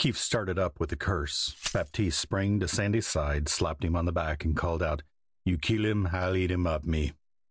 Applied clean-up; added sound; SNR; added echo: neural separator model SepFormer DNS4.